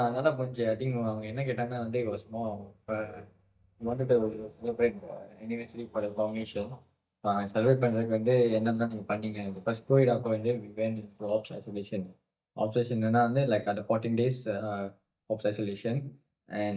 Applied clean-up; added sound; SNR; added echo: neural mask model DeepFilterNet 3.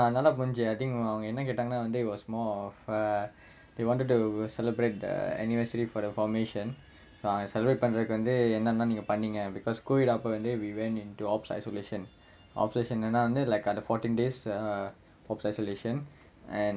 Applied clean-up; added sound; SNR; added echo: none; none; none; none.